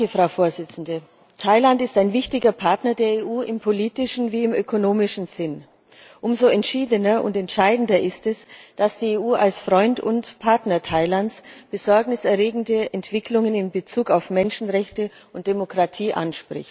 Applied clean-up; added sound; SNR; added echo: none; none; none; none.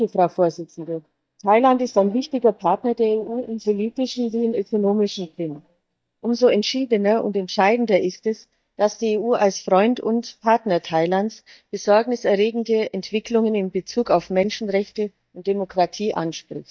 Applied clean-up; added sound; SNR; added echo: neural mask model DeepFilterNet 3.